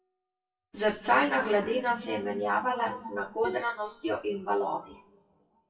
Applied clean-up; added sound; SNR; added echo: classical method WPE with log-MMSE.